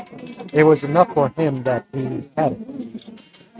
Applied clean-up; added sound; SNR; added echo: neural mask model RNNoise.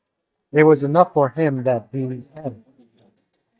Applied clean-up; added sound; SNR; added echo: neural mask model DeepFilterNet 3.